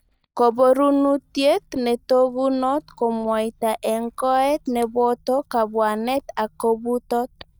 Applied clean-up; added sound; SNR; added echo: neural mask model DeepFilterNet 3.